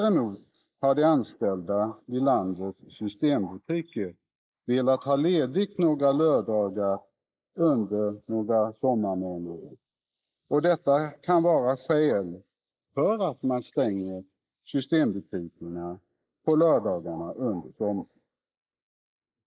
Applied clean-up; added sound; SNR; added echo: neural mask model Resemble Enhance denoiser.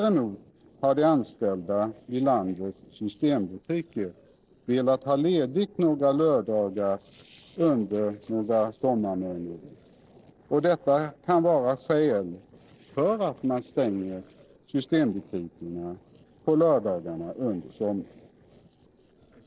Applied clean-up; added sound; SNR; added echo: neural separator model SepFormer DNS4.